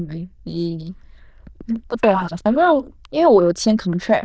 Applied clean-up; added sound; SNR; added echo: neural diffusion model UNIVERSE++.